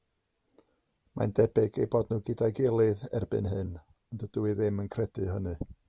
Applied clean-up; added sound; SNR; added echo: none; none; none; none.